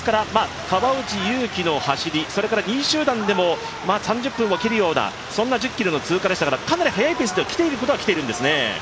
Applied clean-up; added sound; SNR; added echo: none; none; none; none.